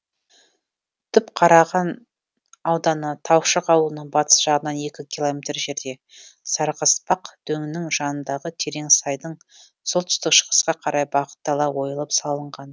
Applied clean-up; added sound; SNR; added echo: none; none; none; none.